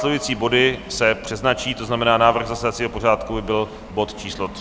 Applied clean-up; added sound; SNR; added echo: none; Subway, metro, underground; 17 dB; none.